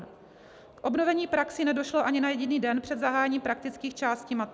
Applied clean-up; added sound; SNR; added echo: none; none; none; none.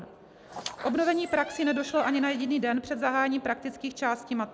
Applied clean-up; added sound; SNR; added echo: none; Squeak; 15 dB; none.